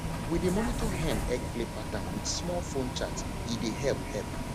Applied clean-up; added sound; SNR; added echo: none; Bus; 0 dB; none.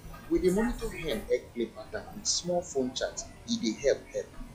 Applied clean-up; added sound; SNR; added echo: classical method log-MMSE.